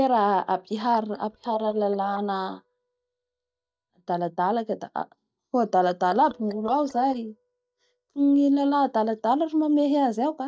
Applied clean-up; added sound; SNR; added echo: neural mask model DeepFilterNet 3.